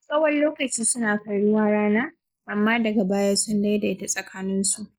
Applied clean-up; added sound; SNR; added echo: neural mask model Resemble Enhance denoiser.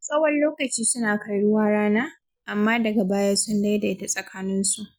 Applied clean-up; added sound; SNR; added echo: none; none; none; none.